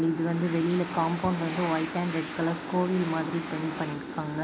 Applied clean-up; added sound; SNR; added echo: none; Domestic sounds, home sounds; 12 dB; none.